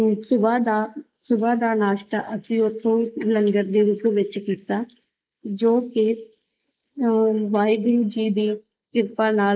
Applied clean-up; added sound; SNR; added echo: neural mask model Resemble Enhance denoiser.